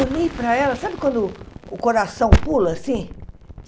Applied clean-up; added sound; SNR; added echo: none; Explosion; 15 dB; none.